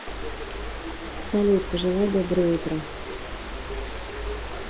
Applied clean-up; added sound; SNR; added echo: none; Water; 11 dB; none.